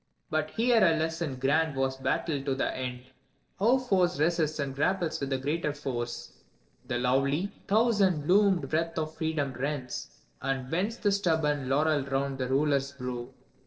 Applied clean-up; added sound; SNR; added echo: neural separator model SepFormer DNS4.